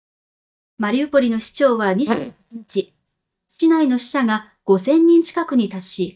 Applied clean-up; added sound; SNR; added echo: neural mask model DeepFilterNet 3.